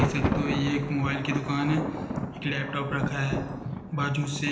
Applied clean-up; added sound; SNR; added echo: none; Thunder; 2 dB; reverberation time 0.9 s.